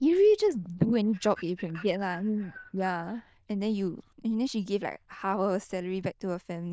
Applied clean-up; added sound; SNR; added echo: neural diffusion model UNIVERSE++.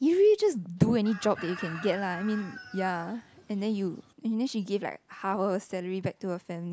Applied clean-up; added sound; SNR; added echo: none; Chicken, rooster; 15 dB; none.